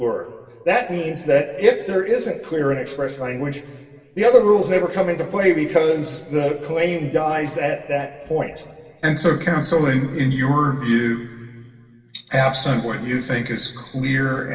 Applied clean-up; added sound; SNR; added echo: none; none; none; reverberation time 2.1 s.